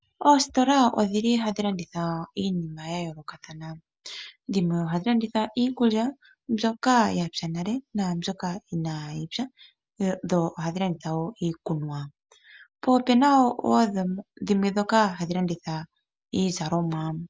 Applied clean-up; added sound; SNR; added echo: none; none; none; none.